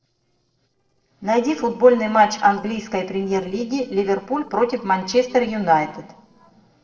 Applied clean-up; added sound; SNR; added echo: neural separator model SepFormer DNS4.